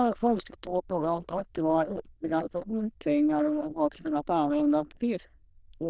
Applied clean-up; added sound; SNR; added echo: neural diffusion model UNIVERSE++.